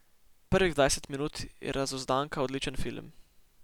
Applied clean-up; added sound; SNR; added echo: none; none; none; none.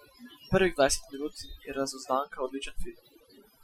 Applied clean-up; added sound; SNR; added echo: classical method Wiener filter.